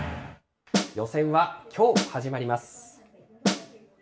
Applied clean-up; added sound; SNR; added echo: none; Snare drum; 1 dB; reverberation time 0.2 s.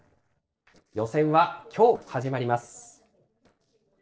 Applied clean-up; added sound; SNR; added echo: neural separator model SepFormer DNS4.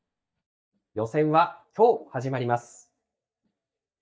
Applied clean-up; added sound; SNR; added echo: neural mask model DeepFilterNet 3.